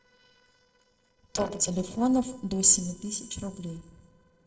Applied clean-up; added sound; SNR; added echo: neural separator model SepFormer DNS4.